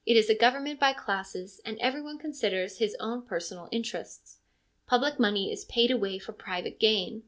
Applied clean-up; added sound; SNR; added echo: none; none; none; none.